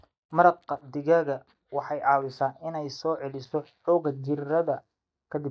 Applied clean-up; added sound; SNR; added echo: neural mask model DeepFilterNet 3.